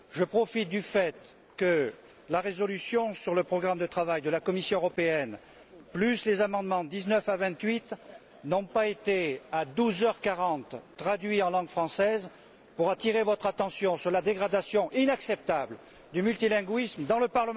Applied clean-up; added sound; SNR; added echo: none; none; none; none.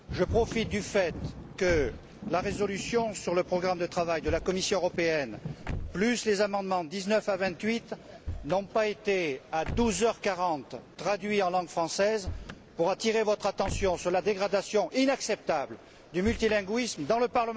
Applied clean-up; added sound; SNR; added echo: none; Thunder / Rain + Slam / Car; 12 dB; none.